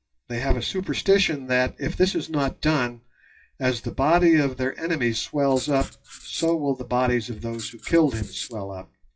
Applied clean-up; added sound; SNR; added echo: classical method WPE with log-MMSE.